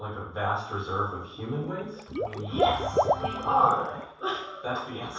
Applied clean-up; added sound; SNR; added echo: none; Water / Liquid; 2 dB; reverberation time 0.7 s.